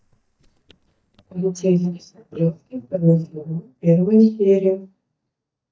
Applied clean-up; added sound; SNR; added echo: neural mask model DeepFilterNet 3.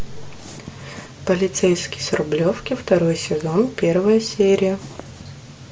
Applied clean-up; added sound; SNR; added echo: none; none; none; none.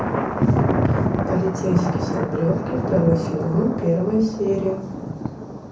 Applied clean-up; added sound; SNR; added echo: none; Thunder; 0 dB; reverberation time 0.6 s.